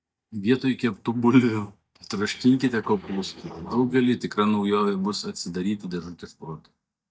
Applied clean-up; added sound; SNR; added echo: neural mask model DeepFilterNet 3.